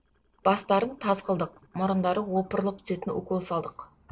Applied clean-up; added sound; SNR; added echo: neural separator model SepFormer DNS4.